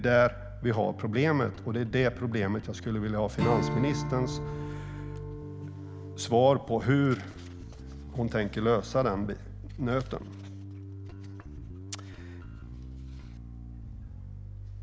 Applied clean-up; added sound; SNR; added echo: none; Strum + Bass guitar; 8 dB; none.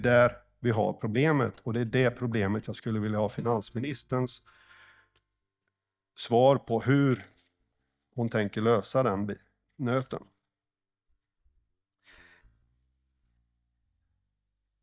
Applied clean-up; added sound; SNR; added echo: neural mask model DeepFilterNet 3.